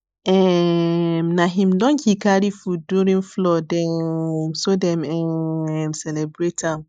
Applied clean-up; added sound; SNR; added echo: neural mask model Resemble Enhance denoiser.